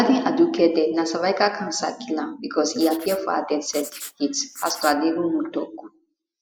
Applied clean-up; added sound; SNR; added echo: neural mask model Resemble Enhance denoiser.